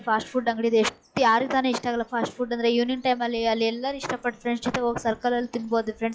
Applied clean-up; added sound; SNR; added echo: classical method log-MMSE.